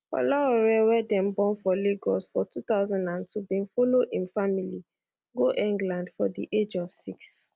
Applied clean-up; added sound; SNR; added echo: none; none; none; none.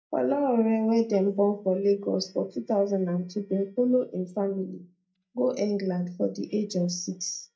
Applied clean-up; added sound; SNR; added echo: neural mask model DeepFilterNet 3.